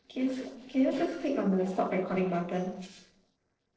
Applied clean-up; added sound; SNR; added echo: neural separator model SepFormer DNS4.